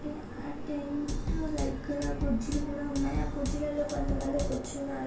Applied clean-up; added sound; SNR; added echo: none; Drum kit; 1 dB; reverberation time 0.2 s.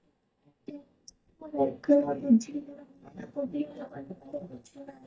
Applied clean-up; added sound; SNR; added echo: neural mask model DeepFilterNet 3.